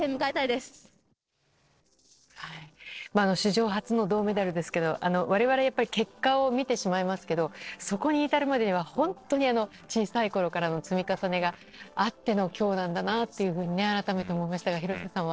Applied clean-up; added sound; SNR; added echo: neural separator model SepFormer DNS4.